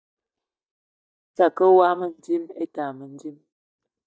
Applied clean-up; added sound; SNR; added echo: neural mask model DeepFilterNet 3.